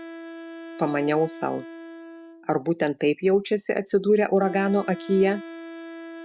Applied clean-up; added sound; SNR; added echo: none; Wind instrument, woodwind instrument; 16 dB; none.